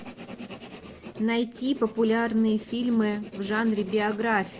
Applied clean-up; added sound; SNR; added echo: none; Writing; 15 dB; none.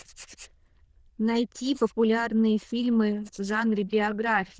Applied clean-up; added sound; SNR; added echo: neural diffusion model UNIVERSE++.